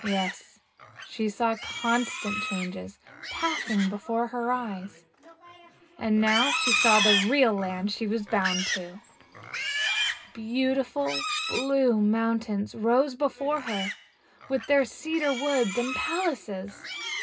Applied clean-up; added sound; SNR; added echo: none; Livestock, farm animals, working animals; 5 dB; reverberation time 0.2 s.